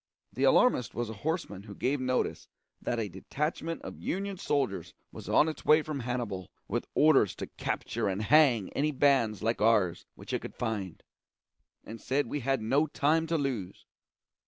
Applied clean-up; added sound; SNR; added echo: none; none; none; none.